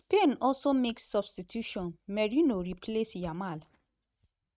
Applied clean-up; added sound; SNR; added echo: neural mask model RNNoise.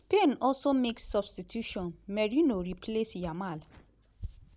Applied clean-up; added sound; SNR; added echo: none; Hands; 19 dB; none.